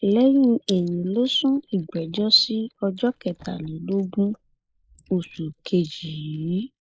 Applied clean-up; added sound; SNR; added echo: neural mask model Resemble Enhance denoiser.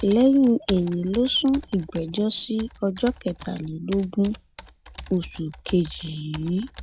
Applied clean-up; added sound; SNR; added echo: none; Computer keyboard; 17 dB; none.